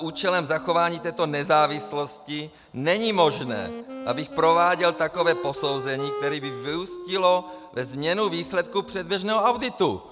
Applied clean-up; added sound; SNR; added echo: none; Wind instrument, woodwind instrument; 13 dB; none.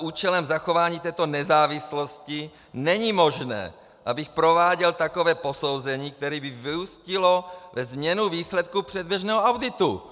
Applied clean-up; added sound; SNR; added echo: none; none; none; none.